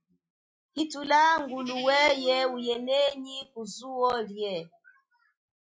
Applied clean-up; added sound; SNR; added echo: classical method log-MMSE.